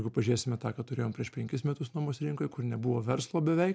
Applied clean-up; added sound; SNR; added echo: none; none; none; none.